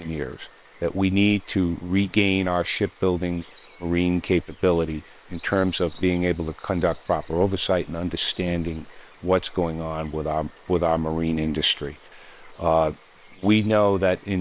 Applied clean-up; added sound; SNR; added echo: neural separator model SepFormer WHAM!.